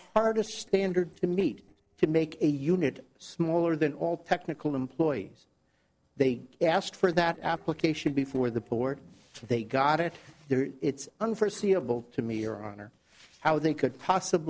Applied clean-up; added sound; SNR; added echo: neural separator model SepFormer DNS4.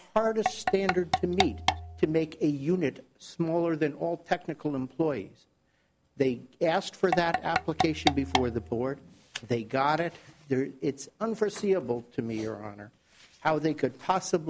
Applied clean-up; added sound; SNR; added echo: none; Tap / Percussion; 3 dB; none.